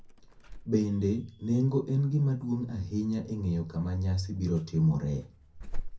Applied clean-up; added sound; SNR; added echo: none; Alarm / Insect; 12 dB; reverberation time 0.3 s.